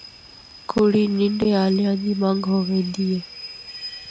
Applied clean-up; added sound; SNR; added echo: none; Rain / Train; 17 dB; none.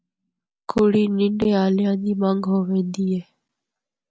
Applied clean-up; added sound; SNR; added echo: none; none; none; none.